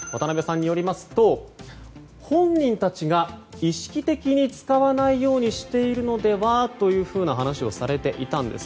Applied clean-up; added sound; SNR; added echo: none; none; none; none.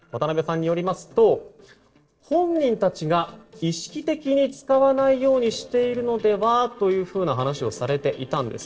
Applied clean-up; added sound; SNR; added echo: neural separator model SepFormer DNS4.